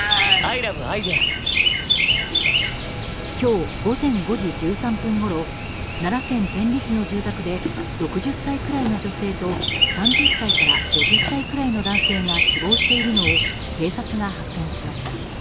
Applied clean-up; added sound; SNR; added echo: none; Chirp, tweet; -2 dB; none.